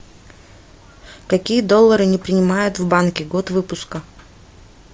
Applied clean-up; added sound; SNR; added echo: none; none; none; none.